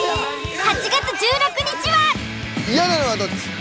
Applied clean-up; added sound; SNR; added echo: none; Bell; 15 dB; none.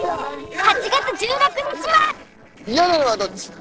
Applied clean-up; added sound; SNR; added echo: neural separator model SepFormer DNS4.